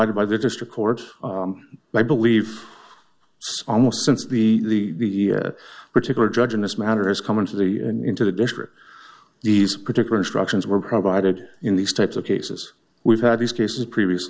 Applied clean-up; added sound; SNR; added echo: none; none; none; none.